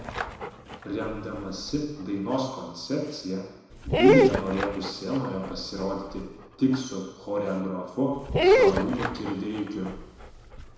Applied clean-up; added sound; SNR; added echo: none; Dog; -2 dB; reverberation time 1.0 s.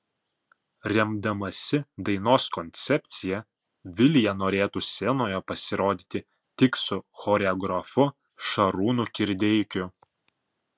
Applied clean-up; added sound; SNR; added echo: none; none; none; none.